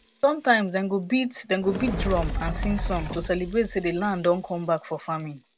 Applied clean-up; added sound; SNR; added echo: none; Fire; 8 dB; none.